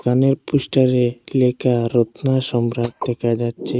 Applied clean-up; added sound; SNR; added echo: neural mask model RNNoise.